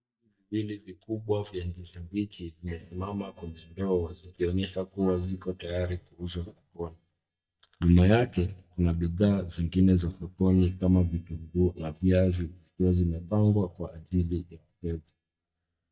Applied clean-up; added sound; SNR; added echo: neural mask model DeepFilterNet 3.